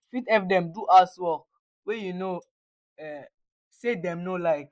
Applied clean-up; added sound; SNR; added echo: neural mask model Resemble Enhance denoiser.